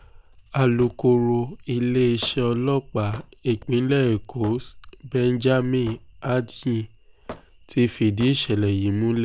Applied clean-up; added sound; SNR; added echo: none; Cricket + Hammer / Wood; 20 dB; none.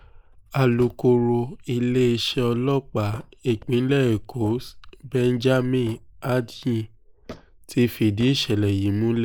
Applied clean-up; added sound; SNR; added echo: neural mask model Resemble Enhance denoiser.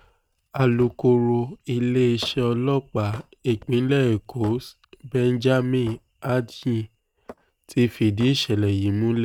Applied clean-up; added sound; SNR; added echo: neural mask model RNNoise.